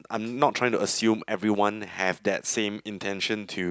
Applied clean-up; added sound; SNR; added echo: none; none; none; none.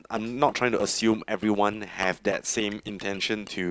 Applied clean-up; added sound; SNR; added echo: neural separator model SepFormer DNS4.